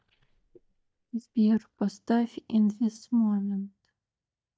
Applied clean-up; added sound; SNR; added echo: neural mask model DeepFilterNet 3.